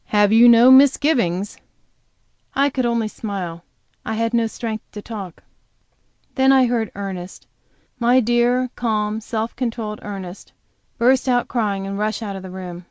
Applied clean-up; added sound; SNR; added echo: none; none; none; none.